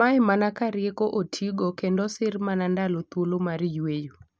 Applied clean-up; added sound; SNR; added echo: none; none; none; none.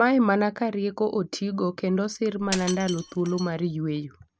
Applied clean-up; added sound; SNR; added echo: none; Shatter; 14 dB; none.